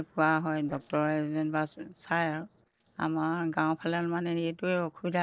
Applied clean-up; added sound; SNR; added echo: neural separator model SepFormer DNS4.